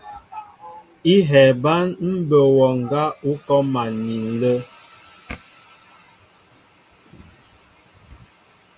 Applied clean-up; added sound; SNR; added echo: none; none; none; none.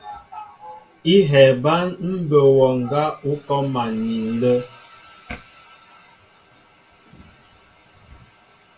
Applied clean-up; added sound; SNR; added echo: none; none; none; reverberation time 0.2 s.